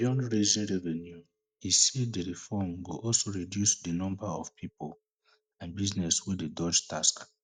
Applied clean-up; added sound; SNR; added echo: neural mask model DeepFilterNet 3.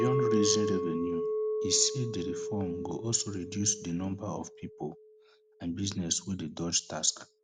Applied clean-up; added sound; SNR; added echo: none; Chink, clink; 3 dB; none.